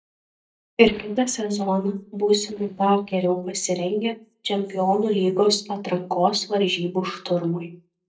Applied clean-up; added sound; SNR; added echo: neural mask model DeepFilterNet 3.